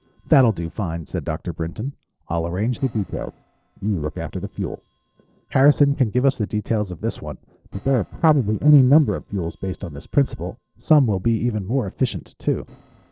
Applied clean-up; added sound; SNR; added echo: neural separator model SepFormer DNS4.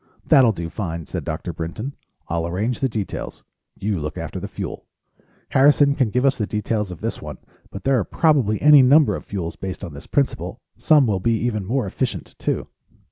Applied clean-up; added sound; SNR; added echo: none; none; none; none.